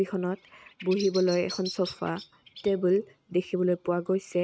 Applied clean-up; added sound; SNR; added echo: neural mask model RNNoise.